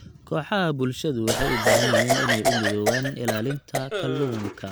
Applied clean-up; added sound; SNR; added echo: none; Cough; -2 dB; none.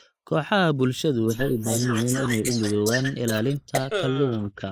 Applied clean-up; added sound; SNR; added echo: neural mask model Resemble Enhance denoiser.